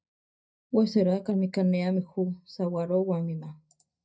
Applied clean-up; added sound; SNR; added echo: neural mask model DeepFilterNet 3.